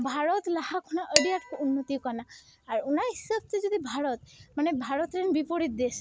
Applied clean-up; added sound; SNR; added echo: none; Dishes, pots, and pans; 5 dB; none.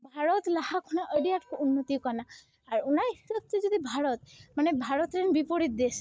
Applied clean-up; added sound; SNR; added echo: neural mask model DeepFilterNet 3.